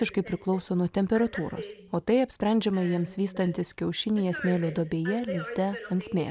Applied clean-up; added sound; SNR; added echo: none; none; none; none.